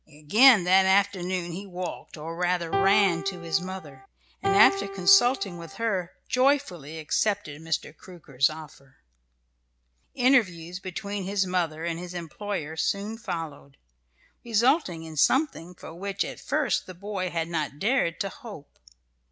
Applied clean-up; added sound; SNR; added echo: none; Piano; 3 dB; none.